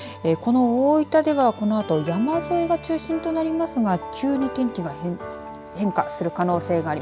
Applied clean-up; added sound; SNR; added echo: none; none; none; none.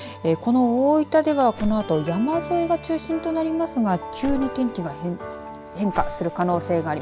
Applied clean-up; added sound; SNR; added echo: none; Whoosh, swoosh, swish; 12 dB; none.